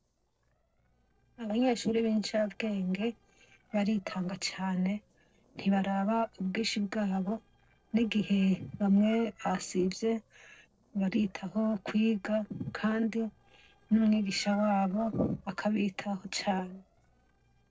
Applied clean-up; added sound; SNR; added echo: neural separator model SepFormer DNS4.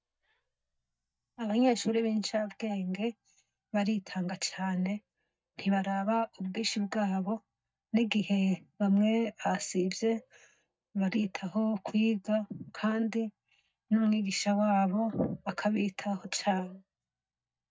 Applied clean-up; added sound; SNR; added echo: neural mask model DeepFilterNet 3.